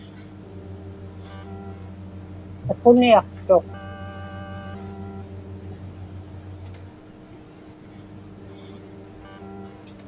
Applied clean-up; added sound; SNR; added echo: none; Microwave oven + Keyboard (musical); 12 dB; none.